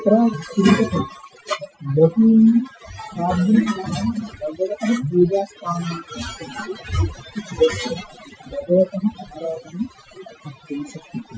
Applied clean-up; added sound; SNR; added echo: classical method Wiener filter.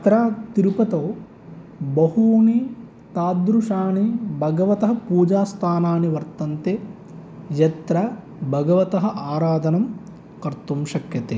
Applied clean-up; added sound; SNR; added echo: none; none; none; none.